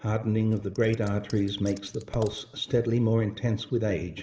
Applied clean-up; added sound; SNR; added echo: none; Scissors; 18 dB; reverberation time 0.9 s.